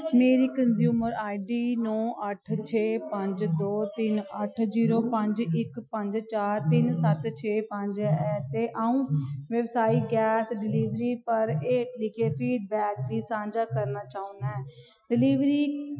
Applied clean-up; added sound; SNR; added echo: classical method Wiener filter.